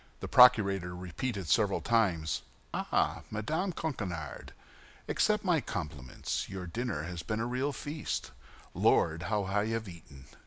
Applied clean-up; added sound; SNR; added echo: none; none; none; none.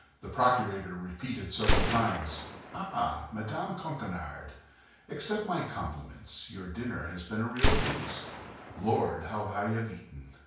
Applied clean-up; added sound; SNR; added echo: none; Gunshot, gunfire; 1 dB; reverberation time 0.5 s.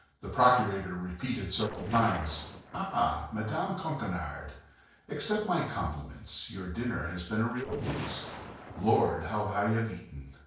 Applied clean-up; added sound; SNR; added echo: neural separator model SepFormer DNS4.